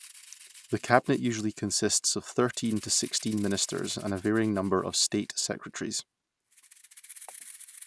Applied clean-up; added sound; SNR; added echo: none; Rattle (instrument); 19 dB; none.